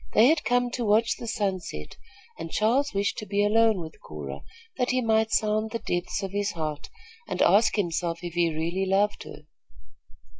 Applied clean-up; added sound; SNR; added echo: none; none; none; none.